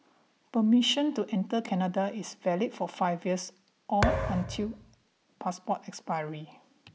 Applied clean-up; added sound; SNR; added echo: none; Thump, thud; 1 dB; none.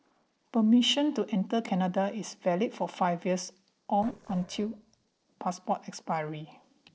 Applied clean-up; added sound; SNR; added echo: neural separator model SepFormer DNS4.